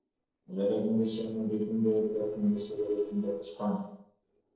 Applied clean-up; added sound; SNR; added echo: neural separator model SepFormer DNS4.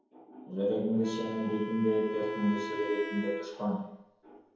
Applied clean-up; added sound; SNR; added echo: none; Wind instrument, woodwind instrument; 10 dB; reverberation time 2.0 s.